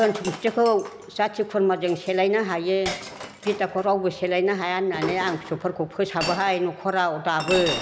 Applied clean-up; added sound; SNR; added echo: none; Chink, clink; 12 dB; none.